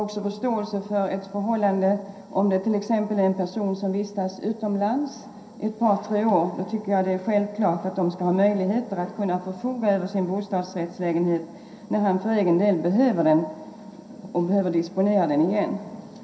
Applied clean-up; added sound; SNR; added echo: none; none; none; reverberation time 0.3 s.